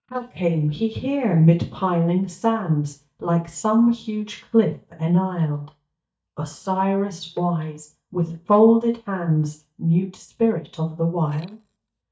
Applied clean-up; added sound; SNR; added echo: neural mask model DeepFilterNet 3.